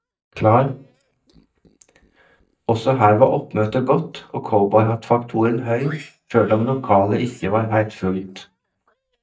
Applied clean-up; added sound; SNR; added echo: neural mask model DeepFilterNet 3.